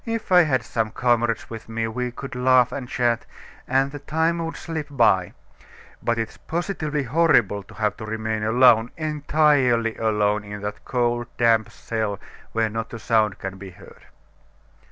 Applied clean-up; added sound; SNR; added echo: none; none; none; none.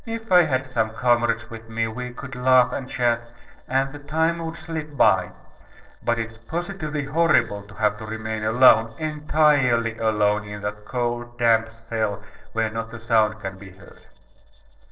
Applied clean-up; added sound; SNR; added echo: neural separator model SepFormer DNS4.